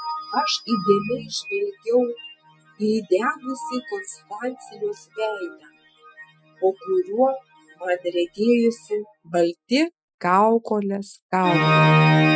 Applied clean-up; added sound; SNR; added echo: classical method Wiener filter.